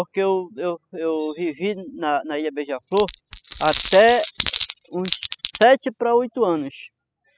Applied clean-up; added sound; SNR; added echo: classical method spectral subtraction.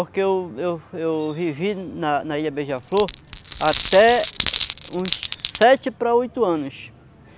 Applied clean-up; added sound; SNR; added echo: none; Glass; 9 dB; none.